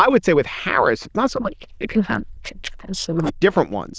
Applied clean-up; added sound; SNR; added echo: neural diffusion model UNIVERSE++.